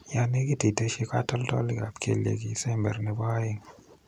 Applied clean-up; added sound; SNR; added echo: none; none; none; none.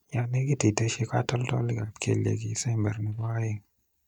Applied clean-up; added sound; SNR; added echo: neural mask model DeepFilterNet 3.